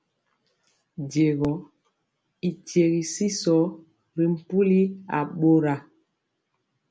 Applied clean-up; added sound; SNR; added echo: none; none; none; none.